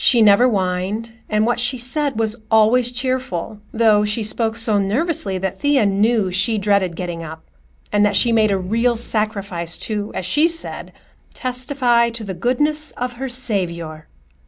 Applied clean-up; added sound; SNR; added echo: none; Growling; 17 dB; none.